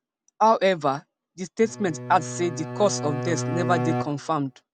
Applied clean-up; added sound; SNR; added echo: none; Bowed string instrument; 5 dB; none.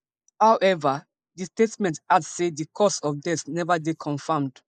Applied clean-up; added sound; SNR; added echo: neural mask model Resemble Enhance denoiser.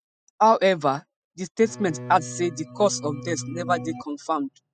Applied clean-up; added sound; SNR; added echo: classical method spectral subtraction.